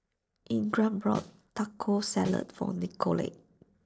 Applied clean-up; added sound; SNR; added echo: neural separator model SepFormer DNS4.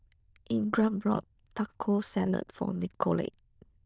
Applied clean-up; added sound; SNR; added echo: neural diffusion model UNIVERSE++.